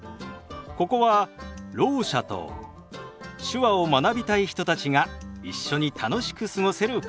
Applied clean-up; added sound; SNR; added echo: none; none; none; none.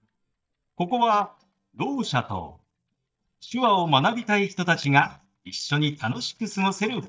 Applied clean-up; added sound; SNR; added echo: neural mask model DeepFilterNet 3.